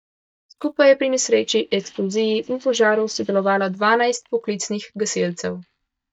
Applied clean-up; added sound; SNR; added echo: neural mask model DeepFilterNet 3.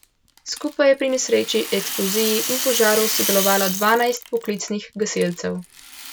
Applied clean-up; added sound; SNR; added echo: none; Rattle; 6 dB; none.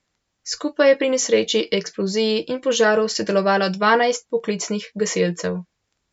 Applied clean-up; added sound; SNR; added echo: none; none; none; none.